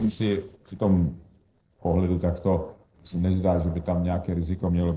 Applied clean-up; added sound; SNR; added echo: neural separator model SepFormer DNS4.